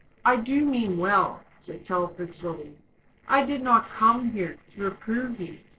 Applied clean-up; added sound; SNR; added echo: neural separator model SepFormer DNS4.